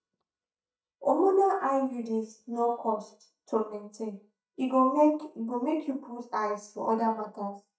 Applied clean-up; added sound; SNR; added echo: neural mask model DeepFilterNet 3.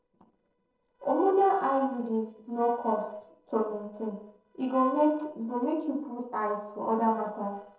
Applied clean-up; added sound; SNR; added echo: neural separator model SepFormer DNS4.